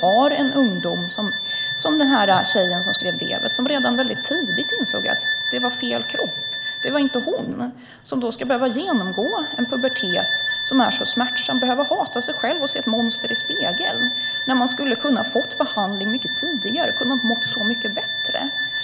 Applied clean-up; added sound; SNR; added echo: none; Bowed string instrument; 2 dB; none.